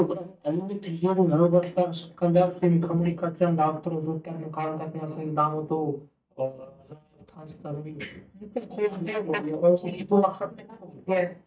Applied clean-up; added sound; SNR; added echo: neural mask model DeepFilterNet 3.